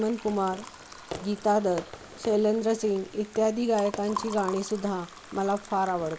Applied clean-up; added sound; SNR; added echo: none; Fireworks + Liquid; 14 dB; none.